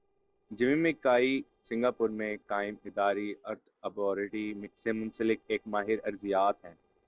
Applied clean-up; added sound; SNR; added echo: neural separator model SepFormer DNS4.